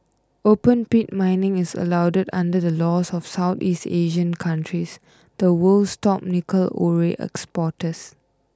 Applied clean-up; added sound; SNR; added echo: none; none; none; none.